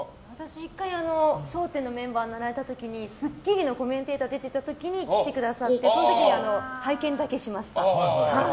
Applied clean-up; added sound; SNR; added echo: none; none; none; none.